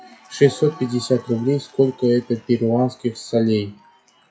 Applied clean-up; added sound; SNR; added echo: classical method WPE with log-MMSE.